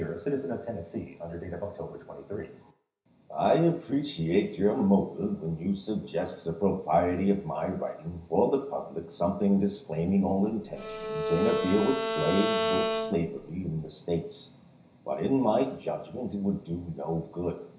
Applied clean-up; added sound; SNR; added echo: none; Bowed string instrument; 2 dB; reverberation time 0.5 s.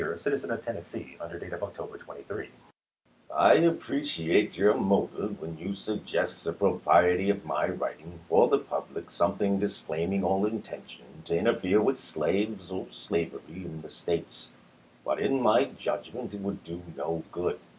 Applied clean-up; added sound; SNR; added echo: none; none; none; none.